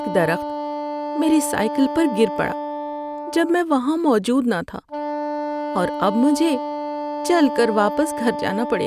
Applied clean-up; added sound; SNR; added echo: none; Wind instrument, woodwind instrument; 6 dB; none.